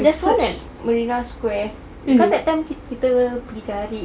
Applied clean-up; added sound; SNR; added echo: none; none; none; none.